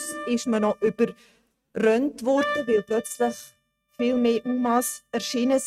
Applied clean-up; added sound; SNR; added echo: neural mask model RNNoise.